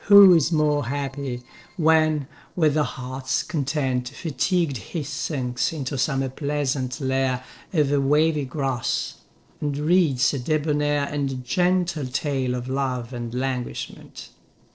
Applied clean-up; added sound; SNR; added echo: neural separator model SepFormer DNS4.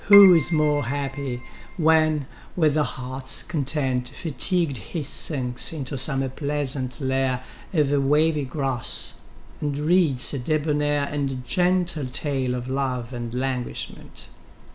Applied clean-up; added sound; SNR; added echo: none; Keyboard (musical); 10 dB; none.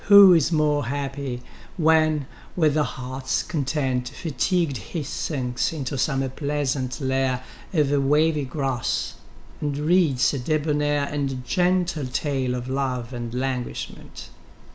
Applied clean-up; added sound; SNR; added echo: none; none; none; none.